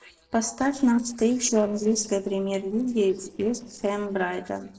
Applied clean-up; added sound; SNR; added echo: neural separator model SepFormer DNS4.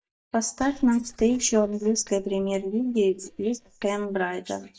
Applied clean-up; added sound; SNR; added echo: neural mask model DeepFilterNet 3.